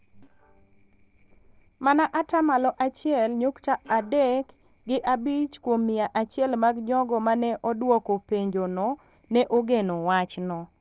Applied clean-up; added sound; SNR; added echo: neural separator model SepFormer DNS4.